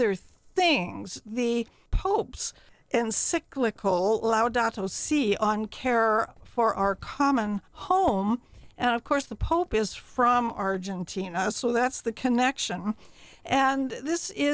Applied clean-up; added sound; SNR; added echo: neural separator model SepFormer DNS4.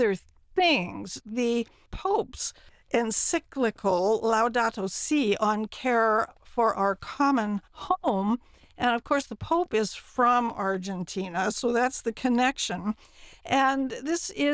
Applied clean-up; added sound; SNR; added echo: neural diffusion model UNIVERSE++.